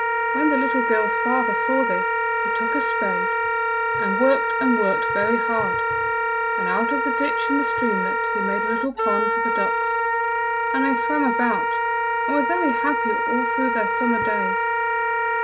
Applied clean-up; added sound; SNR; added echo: none; Wind instrument, woodwind instrument; -4 dB; none.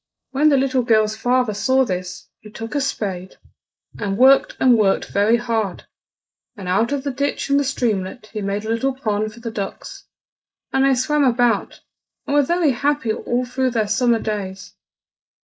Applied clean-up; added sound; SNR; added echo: neural mask model Resemble Enhance denoiser.